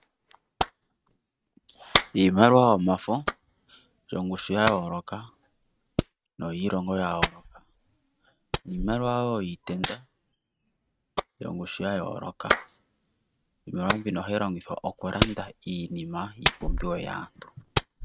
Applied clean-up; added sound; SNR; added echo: neural mask model RNNoise.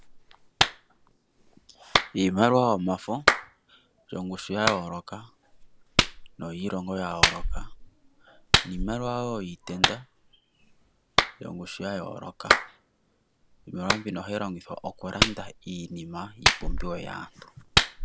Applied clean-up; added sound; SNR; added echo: none; Clapping; -3 dB; none.